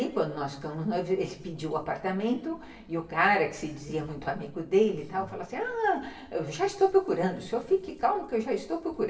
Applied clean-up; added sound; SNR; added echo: none; none; none; reverberation time 0.9 s.